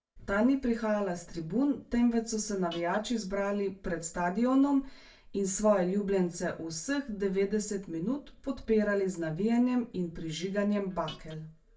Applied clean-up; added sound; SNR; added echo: none; Guitar; 17 dB; reverberation time 0.2 s.